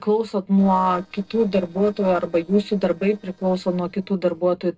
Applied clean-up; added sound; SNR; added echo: neural separator model SepFormer DNS4.